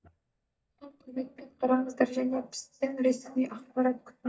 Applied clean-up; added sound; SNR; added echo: neural mask model DeepFilterNet 3.